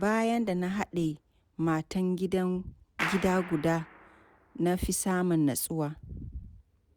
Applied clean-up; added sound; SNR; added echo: none; Clapping; 15 dB; none.